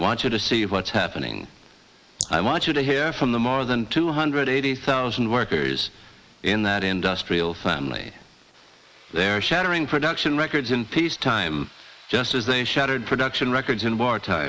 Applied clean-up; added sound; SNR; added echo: neural mask model Resemble Enhance denoiser.